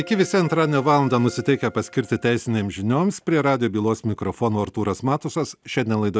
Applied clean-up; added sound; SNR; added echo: none; none; none; none.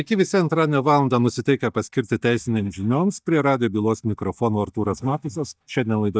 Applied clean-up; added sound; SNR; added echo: neural mask model DeepFilterNet 3.